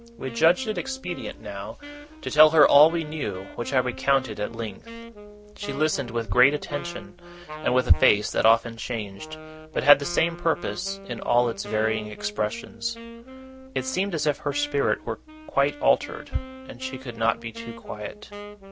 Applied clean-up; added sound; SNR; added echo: none; Wind instrument, woodwind instrument; 16 dB; none.